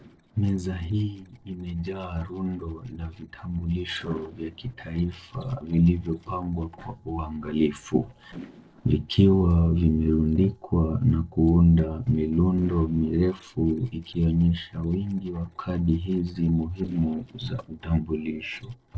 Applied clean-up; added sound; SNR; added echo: neural separator model SepFormer DNS4.